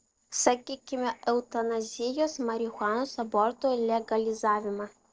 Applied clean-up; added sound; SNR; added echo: neural separator model SepFormer DNS4.